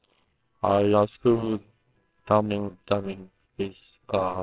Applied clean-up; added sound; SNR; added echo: neural separator model SepFormer WHAMR!.